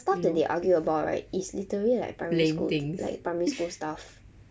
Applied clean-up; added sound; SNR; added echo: none; none; none; none.